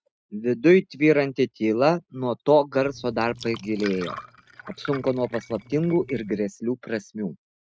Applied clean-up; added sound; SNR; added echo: neural mask model RNNoise.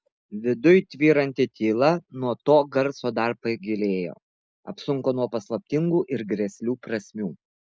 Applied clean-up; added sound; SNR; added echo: none; none; none; none.